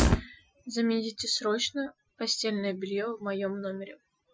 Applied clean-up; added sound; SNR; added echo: classical method Wiener filter.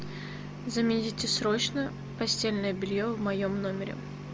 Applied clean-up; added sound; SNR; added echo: none; none; none; none.